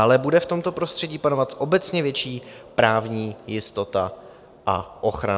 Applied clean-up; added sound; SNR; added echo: none; none; none; none.